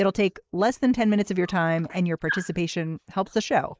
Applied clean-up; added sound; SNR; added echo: neural mask model Resemble Enhance denoiser.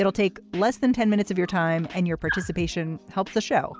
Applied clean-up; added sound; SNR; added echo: none; Dog; 16 dB; none.